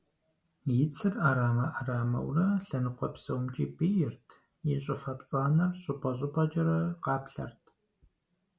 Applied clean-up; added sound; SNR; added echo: none; none; none; none.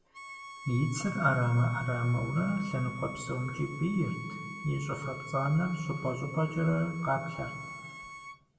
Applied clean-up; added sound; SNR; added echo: none; Bowed string instrument; 12 dB; reverberation time 1.6 s.